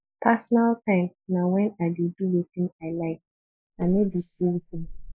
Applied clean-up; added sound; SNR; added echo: neural mask model Resemble Enhance denoiser.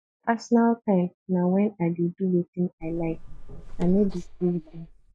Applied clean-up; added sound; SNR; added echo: neural mask model DeepFilterNet 3.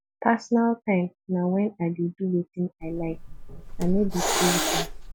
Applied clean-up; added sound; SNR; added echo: none; Hiss; 1 dB; none.